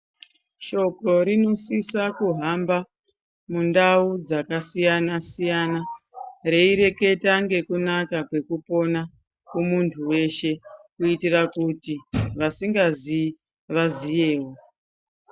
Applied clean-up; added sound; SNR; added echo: none; none; none; none.